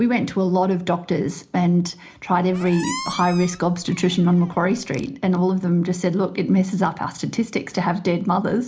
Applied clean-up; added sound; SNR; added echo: none; Squeak; 15 dB; reverberation time 0.4 s.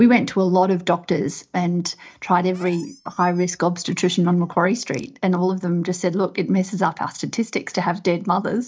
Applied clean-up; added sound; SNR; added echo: neural mask model DeepFilterNet 3.